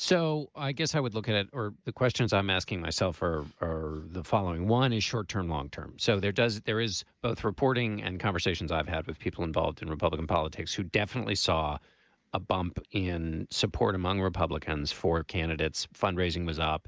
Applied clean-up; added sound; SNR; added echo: none; none; none; none.